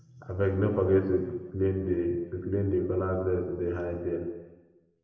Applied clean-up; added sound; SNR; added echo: none; none; none; reverberation time 1.1 s.